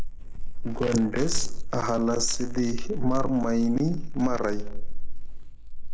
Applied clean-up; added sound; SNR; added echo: neural mask model Resemble Enhance denoiser.